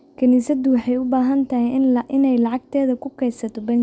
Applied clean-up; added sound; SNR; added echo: none; none; none; none.